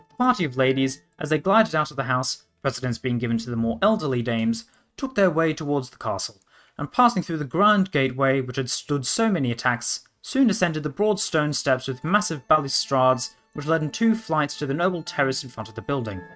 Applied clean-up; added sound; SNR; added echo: neural mask model RNNoise.